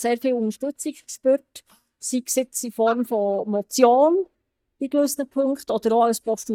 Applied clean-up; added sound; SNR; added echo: neural mask model DeepFilterNet 3.